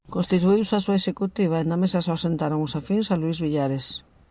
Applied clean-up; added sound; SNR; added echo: none; none; none; none.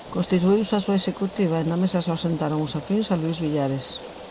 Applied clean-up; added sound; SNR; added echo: none; Rain; 16 dB; none.